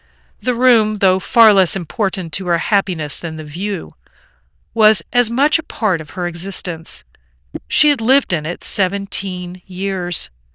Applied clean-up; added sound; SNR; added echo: neural diffusion model UNIVERSE++.